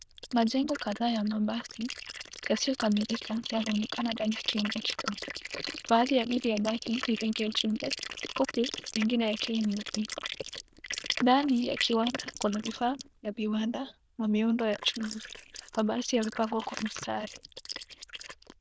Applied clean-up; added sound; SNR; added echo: neural diffusion model UNIVERSE++.